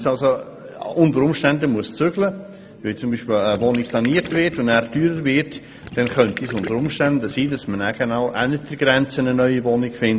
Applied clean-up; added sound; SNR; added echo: none; Gurgling; 15 dB; none.